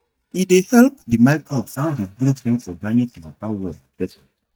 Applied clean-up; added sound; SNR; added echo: neural mask model DeepFilterNet 3.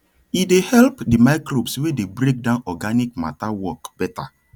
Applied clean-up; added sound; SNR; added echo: none; none; none; none.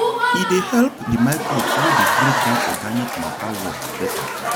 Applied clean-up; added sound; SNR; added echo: none; Applause / Crowd; -2 dB; none.